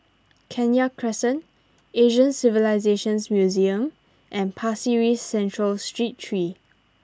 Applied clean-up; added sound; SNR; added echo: none; none; none; none.